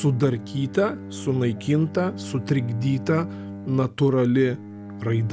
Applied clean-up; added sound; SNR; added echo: none; Bowed string instrument; 13 dB; none.